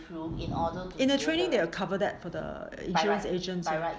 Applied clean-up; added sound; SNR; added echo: none; none; none; none.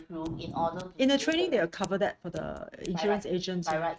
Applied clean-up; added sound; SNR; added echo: neural mask model RNNoise.